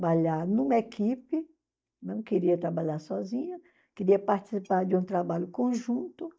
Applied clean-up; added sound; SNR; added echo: neural mask model DeepFilterNet 3.